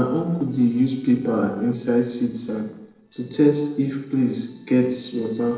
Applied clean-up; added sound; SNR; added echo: neural separator model SepFormer DNS4.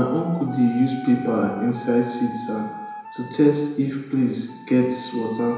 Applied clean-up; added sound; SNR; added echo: none; Wind instrument, woodwind instrument; 15 dB; reverberation time 1.0 s.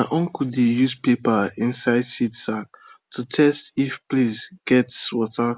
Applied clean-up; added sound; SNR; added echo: none; none; none; none.